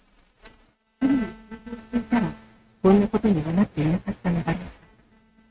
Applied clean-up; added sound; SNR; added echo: neural mask model RNNoise.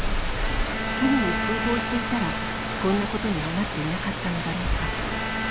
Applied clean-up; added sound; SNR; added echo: none; Rain + Bowed string instrument; -2 dB; none.